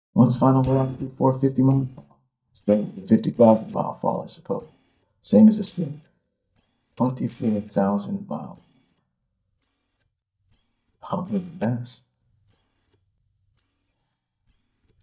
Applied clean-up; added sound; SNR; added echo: neural mask model DeepFilterNet 3.